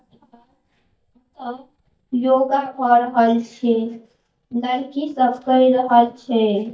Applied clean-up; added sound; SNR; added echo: neural mask model DeepFilterNet 3.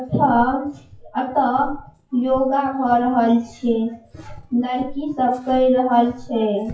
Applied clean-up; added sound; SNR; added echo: classical method WPE with log-MMSE.